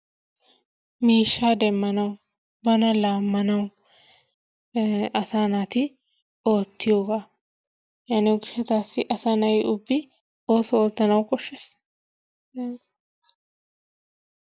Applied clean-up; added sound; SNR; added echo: none; none; none; none.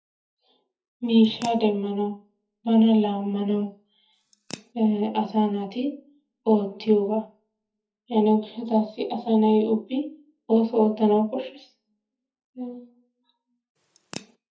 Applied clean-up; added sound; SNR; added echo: classical method WPE with log-MMSE.